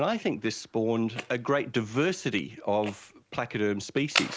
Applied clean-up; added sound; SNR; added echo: none; Fire; 10 dB; none.